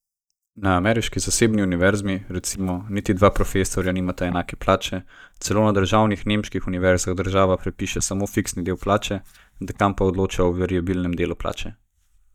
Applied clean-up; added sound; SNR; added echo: neural mask model DeepFilterNet 3.